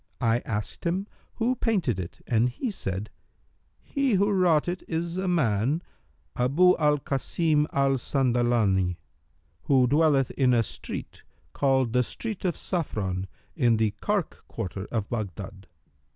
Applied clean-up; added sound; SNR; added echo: none; none; none; none.